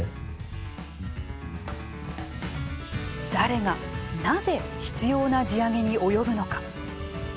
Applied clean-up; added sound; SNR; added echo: none; Bass guitar; 11 dB; none.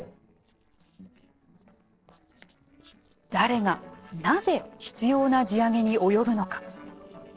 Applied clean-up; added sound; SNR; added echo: neural separator model SepFormer DNS4.